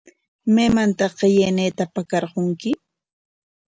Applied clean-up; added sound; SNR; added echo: none; none; none; none.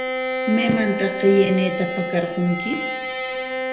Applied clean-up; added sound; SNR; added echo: none; Bowed string instrument; 4 dB; reverberation time 0.9 s.